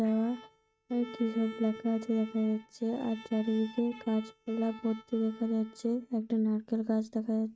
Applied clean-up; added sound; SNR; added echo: neural mask model RNNoise.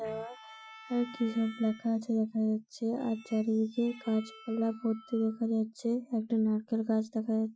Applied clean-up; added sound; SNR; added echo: classical method Wiener filter.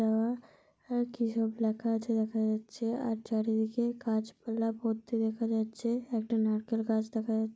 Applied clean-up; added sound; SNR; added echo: none; none; none; none.